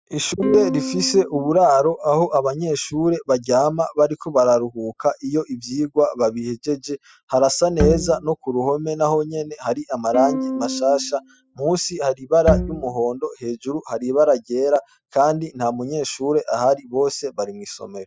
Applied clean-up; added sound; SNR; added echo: classical method spectral subtraction.